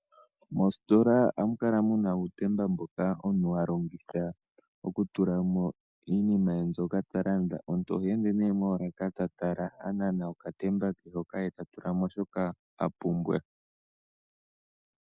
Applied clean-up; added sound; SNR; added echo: none; none; none; none.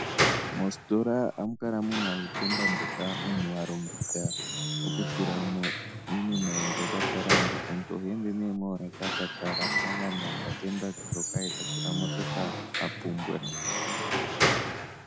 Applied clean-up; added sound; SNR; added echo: none; Squeak / Wood; -2 dB; none.